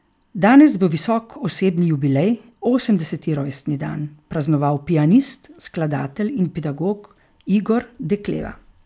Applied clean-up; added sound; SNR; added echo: none; none; none; none.